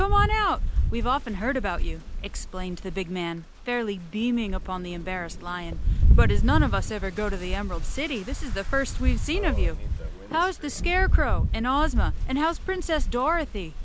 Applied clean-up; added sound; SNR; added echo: none; Rain; -3 dB; none.